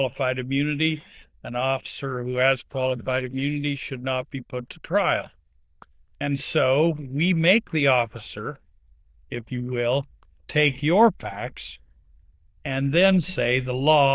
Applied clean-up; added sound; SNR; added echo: neural diffusion model UNIVERSE++.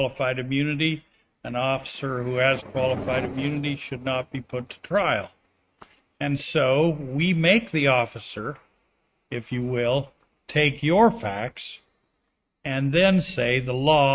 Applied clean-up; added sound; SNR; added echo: neural mask model RNNoise.